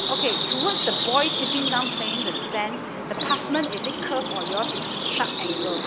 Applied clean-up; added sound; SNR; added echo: none; Bird vocalization, bird call, bird song; -2 dB; none.